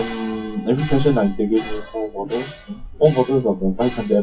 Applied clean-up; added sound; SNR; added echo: classical method WPE with log-MMSE.